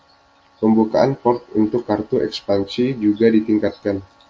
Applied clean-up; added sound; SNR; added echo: none; none; none; none.